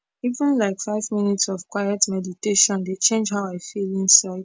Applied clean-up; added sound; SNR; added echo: none; none; none; none.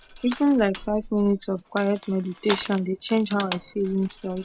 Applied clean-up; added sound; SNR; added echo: none; Crushing; 14 dB; none.